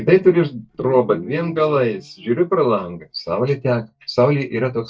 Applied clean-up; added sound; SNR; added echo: neural mask model DeepFilterNet 3.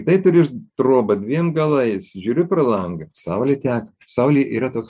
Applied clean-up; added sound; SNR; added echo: none; none; none; none.